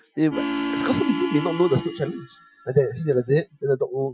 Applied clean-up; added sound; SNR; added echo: classical method Wiener filter.